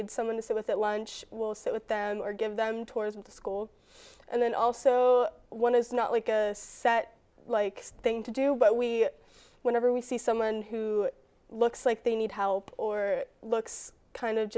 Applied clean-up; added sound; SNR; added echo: none; none; none; none.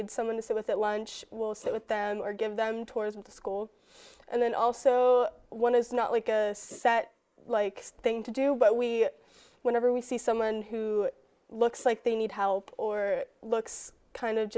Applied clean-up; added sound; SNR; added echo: neural mask model Resemble Enhance denoiser.